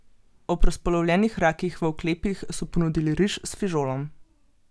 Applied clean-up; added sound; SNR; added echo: none; none; none; none.